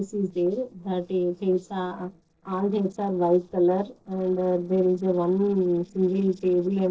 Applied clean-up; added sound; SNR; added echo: neural separator model SepFormer DNS4.